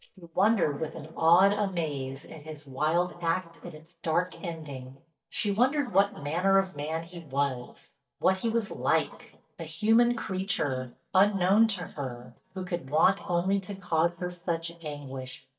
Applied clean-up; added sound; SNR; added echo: neural mask model DeepFilterNet 3.